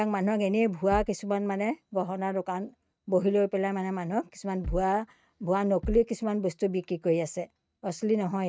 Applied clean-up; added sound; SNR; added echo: neural mask model RNNoise.